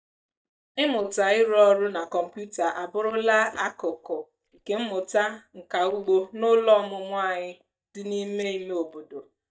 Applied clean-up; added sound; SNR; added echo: neural mask model DeepFilterNet 3.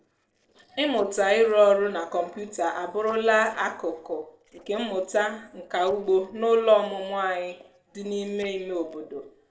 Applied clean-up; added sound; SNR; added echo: neural separator model SepFormer DNS4.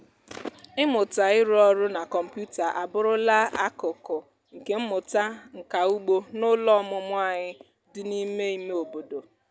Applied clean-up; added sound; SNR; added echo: none; none; none; none.